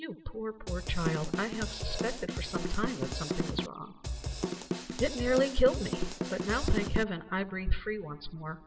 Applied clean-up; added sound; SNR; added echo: none; Drum / Drum kit; 3 dB; reverberation time 2.1 s.